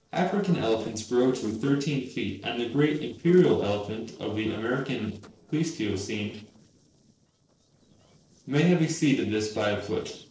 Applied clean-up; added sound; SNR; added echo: neural separator model SepFormer DNS4.